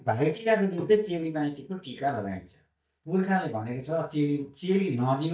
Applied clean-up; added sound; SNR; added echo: neural mask model DeepFilterNet 3.